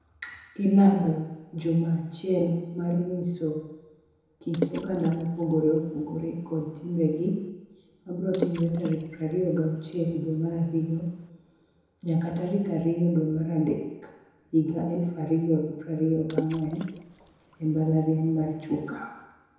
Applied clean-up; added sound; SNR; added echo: none; Water / Splash, splatter; 12 dB; reverberation time 1.0 s.